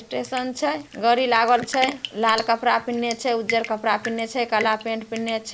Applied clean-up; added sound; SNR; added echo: neural mask model Resemble Enhance denoiser.